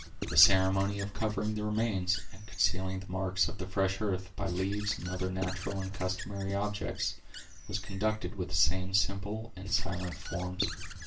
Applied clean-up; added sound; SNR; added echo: none; Squeak / Writing; 16 dB; reverberation time 0.2 s.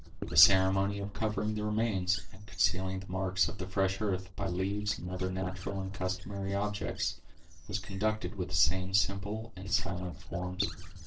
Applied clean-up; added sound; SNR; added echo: neural separator model SepFormer DNS4.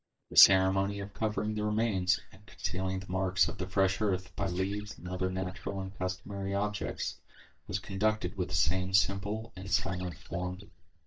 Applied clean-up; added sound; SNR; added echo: neural mask model DeepFilterNet 3.